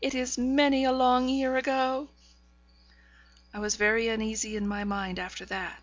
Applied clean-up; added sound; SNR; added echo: none; none; none; none.